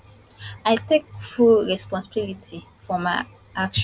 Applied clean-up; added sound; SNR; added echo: none; none; none; none.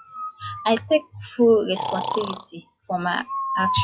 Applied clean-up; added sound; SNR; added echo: classical method log-MMSE.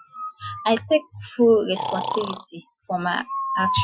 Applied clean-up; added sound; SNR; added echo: classical method Wiener filter.